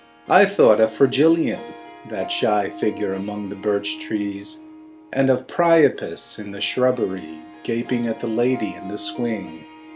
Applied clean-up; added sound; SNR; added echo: none; Harp; 17 dB; none.